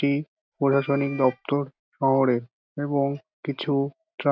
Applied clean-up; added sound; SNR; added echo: none; Wind instrument, woodwind instrument; 19 dB; none.